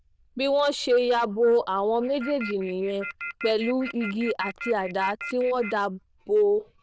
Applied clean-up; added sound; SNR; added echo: neural diffusion model UNIVERSE++.